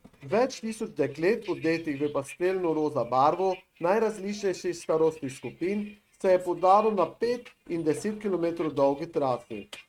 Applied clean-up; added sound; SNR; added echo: neural mask model RNNoise.